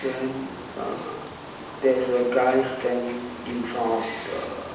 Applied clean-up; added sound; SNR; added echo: none; Wild animals; 11 dB; reverberation time 0.8 s.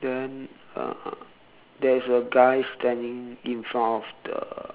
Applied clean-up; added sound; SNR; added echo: none; none; none; none.